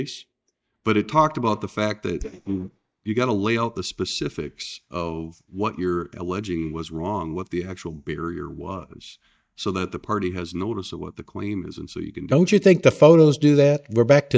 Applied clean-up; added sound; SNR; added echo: neural mask model DeepFilterNet 3.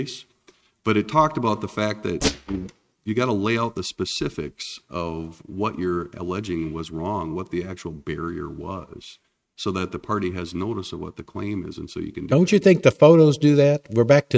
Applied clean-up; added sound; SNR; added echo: neural mask model RNNoise.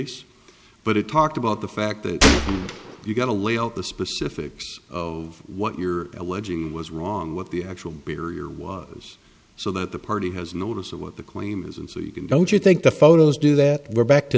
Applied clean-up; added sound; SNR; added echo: none; Gunshot, gunfire; -1 dB; none.